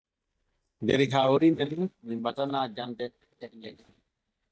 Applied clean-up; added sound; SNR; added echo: neural mask model DeepFilterNet 3.